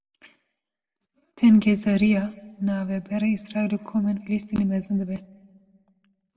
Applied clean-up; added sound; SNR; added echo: none; none; none; reverberation time 0.8 s.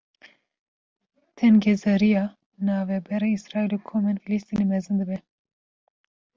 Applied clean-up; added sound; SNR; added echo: none; none; none; none.